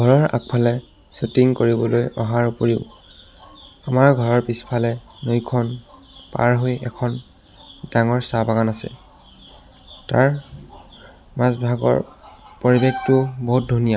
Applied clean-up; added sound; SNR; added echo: none; none; none; none.